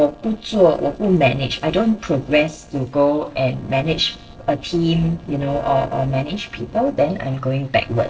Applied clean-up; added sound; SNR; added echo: neural separator model SepFormer DNS4.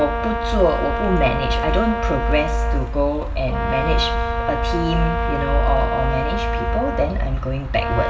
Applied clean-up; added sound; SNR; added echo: none; Brass instrument; 5 dB; reverberation time 2.9 s.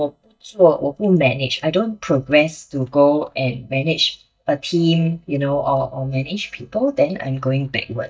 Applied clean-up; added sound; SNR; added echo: neural mask model DeepFilterNet 3.